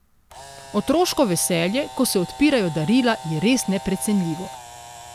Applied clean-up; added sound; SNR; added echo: none; Camera; 16 dB; none.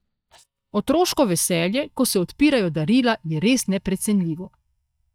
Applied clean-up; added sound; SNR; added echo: neural mask model DeepFilterNet 3.